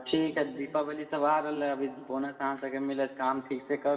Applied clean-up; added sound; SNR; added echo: none; none; none; reverberation time 2.0 s.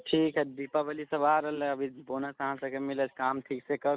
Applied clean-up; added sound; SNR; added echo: none; none; none; none.